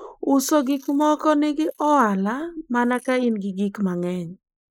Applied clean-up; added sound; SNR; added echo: neural mask model Resemble Enhance denoiser.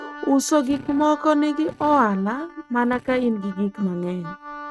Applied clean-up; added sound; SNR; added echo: neural mask model RNNoise.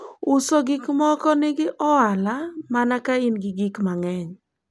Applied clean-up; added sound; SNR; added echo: none; none; none; none.